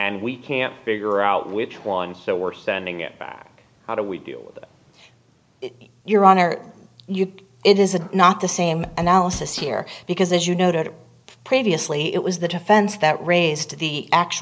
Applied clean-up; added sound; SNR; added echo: none; Drum / Drum kit; 15 dB; none.